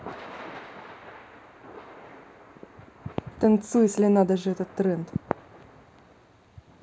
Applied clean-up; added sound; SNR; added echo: none; Thunder / Rain; 18 dB; none.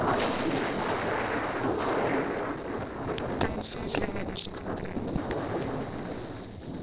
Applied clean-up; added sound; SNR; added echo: neural separator model SepFormer DNS4.